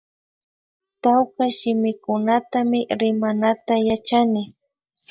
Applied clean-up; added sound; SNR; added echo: neural mask model DeepFilterNet 3.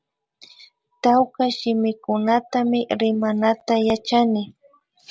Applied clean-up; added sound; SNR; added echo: none; none; none; none.